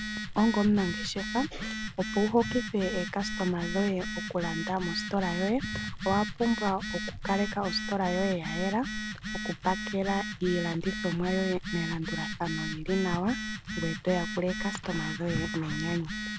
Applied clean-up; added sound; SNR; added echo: none; Telephone; 5 dB; none.